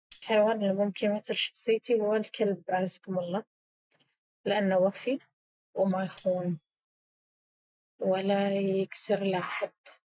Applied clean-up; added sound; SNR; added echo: classical method Wiener filter.